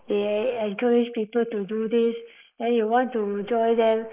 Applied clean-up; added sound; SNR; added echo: neural mask model Resemble Enhance denoiser.